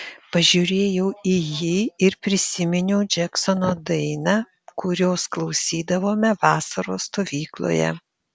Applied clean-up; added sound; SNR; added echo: none; none; none; none.